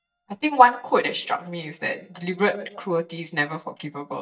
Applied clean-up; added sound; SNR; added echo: neural mask model DeepFilterNet 3.